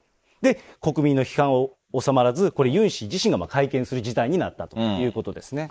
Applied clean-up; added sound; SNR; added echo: neural mask model Resemble Enhance denoiser.